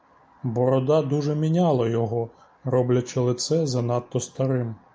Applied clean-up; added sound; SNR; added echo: none; none; none; none.